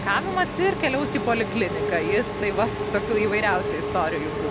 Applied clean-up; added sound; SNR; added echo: none; Engine / Mechanisms; 3 dB; none.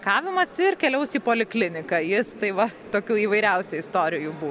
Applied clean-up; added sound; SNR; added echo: none; none; none; none.